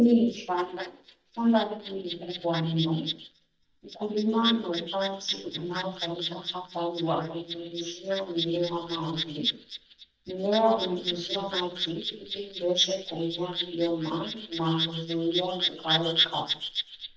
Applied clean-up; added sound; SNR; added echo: neural mask model DeepFilterNet 3.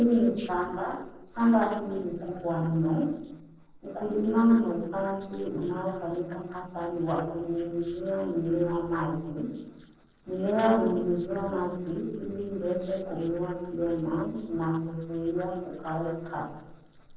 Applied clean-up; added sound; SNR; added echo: neural separator model SepFormer DNS4.